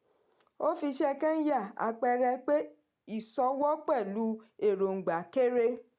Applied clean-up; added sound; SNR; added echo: none; none; none; none.